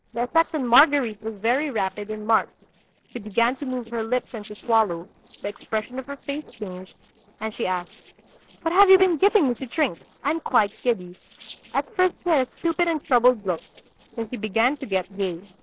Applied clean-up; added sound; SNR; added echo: neural separator model SepFormer DNS4.